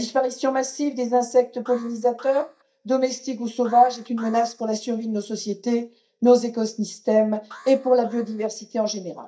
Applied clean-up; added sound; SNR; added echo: neural mask model DeepFilterNet 3.